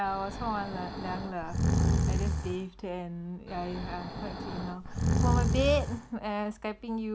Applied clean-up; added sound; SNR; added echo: none; Breathing; -4 dB; none.